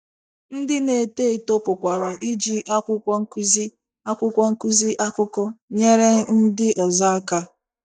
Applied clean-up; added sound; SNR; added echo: neural mask model DeepFilterNet 3.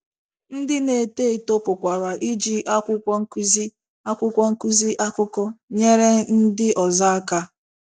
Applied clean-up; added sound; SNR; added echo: none; none; none; none.